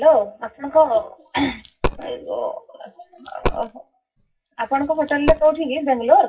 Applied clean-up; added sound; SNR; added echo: classical method WPE with log-MMSE.